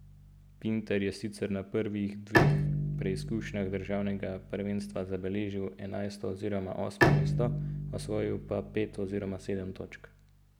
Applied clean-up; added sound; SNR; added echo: none; Bowed string instrument; -1 dB; none.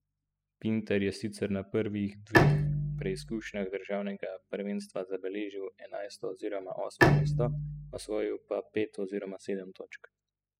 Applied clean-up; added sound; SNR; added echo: classical method spectral subtraction.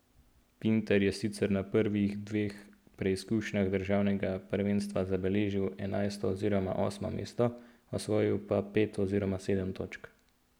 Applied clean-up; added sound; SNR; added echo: none; none; none; none.